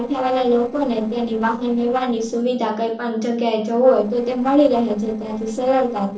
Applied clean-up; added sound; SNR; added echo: neural separator model SepFormer DNS4.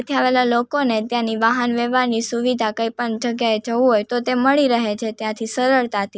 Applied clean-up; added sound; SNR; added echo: none; none; none; none.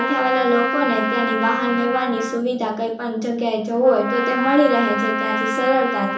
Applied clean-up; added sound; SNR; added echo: none; Trumpet; 4 dB; reverberation time 1.2 s.